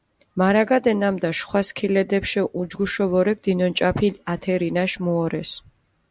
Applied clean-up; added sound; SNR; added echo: none; none; none; none.